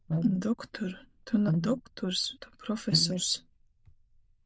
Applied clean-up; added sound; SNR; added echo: neural diffusion model UNIVERSE++.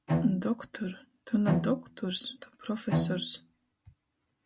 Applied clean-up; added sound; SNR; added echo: none; Bowed string instrument; 2 dB; none.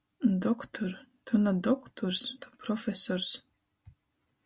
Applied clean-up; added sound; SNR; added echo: none; none; none; none.